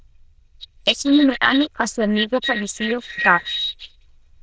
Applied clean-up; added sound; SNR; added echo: neural diffusion model UNIVERSE++.